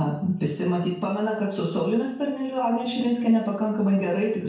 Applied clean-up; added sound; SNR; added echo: none; none; none; reverberation time 0.6 s.